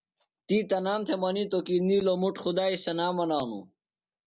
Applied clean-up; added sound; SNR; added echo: none; none; none; none.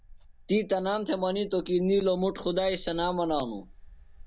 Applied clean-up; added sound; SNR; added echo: none; Engine; 18 dB; none.